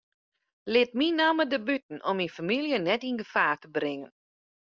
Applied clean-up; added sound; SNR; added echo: none; none; none; none.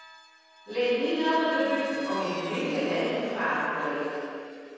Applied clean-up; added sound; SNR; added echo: none; Vehicle; 18 dB; reverberation time 2.2 s.